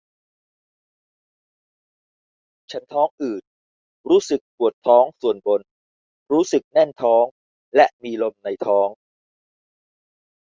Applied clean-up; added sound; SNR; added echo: none; none; none; none.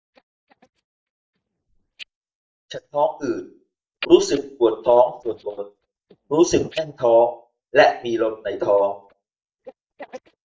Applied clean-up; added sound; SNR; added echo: neural mask model DeepFilterNet 3.